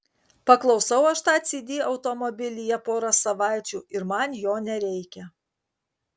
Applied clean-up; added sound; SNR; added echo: none; none; none; none.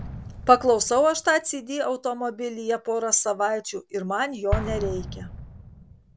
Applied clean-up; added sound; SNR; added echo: none; Explosion; 12 dB; none.